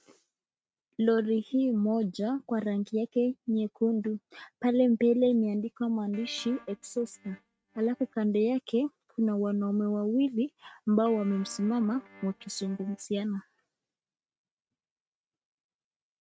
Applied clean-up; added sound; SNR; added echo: neural mask model RNNoise.